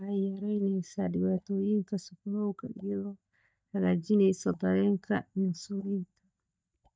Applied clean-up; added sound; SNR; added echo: neural mask model DeepFilterNet 3.